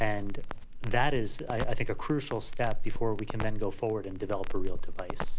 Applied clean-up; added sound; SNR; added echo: none; Crackle; -4 dB; none.